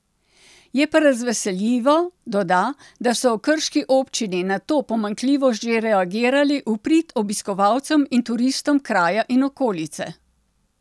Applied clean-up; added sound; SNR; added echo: none; none; none; none.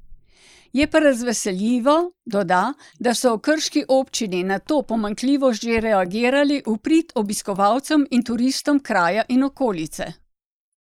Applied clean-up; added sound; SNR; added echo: neural mask model Resemble Enhance denoiser.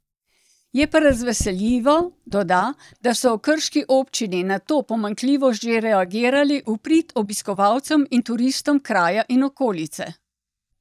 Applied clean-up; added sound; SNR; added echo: neural mask model DeepFilterNet 3.